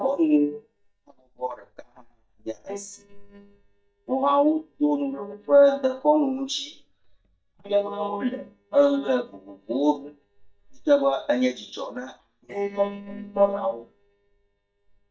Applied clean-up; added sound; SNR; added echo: neural mask model DeepFilterNet 3.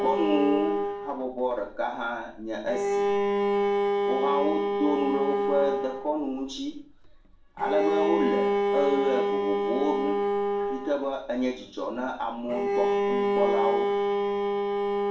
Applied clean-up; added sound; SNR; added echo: none; Bowed string instrument; -3 dB; reverberation time 0.4 s.